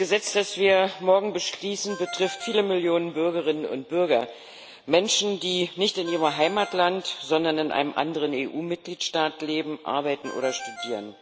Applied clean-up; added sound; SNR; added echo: none; Ringtone; 19 dB; none.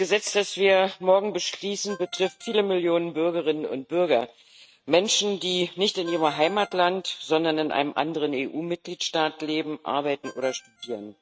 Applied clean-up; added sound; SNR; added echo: neural mask model RNNoise.